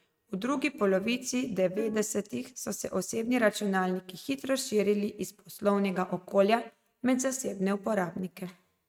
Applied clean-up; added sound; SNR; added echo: neural mask model RNNoise.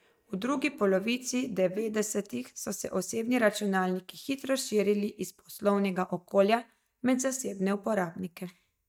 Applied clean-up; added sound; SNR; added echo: neural mask model DeepFilterNet 3.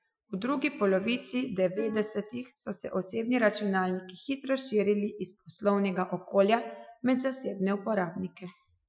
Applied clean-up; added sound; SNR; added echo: classical method Wiener filter.